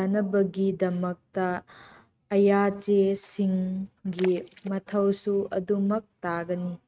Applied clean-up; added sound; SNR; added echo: neural mask model RNNoise.